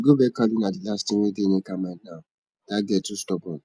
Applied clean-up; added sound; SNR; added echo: none; none; none; none.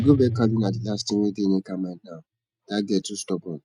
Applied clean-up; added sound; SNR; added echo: neural mask model RNNoise.